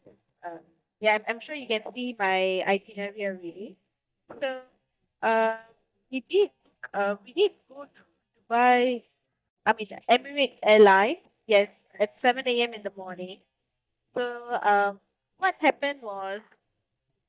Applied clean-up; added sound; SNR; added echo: neural mask model DeepFilterNet 3.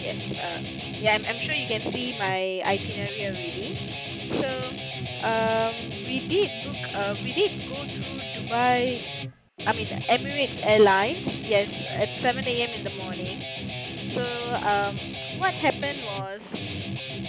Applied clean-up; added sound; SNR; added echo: none; Guitar; 6 dB; none.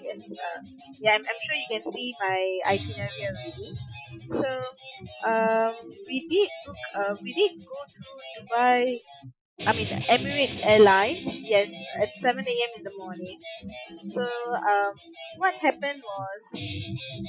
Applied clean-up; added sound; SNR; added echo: classical method Wiener filter.